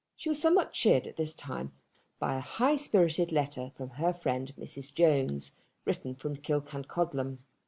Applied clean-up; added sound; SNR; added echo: none; none; none; none.